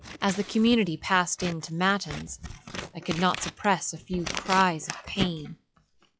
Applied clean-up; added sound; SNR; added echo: classical method log-MMSE.